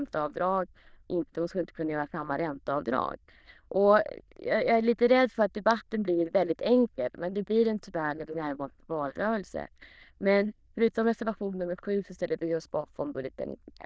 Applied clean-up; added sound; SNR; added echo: neural diffusion model UNIVERSE++.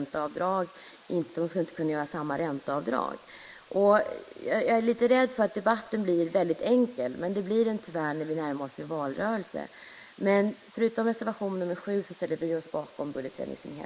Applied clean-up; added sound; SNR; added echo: neural mask model Resemble Enhance denoiser.